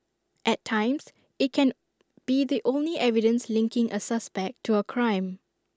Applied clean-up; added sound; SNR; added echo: none; none; none; none.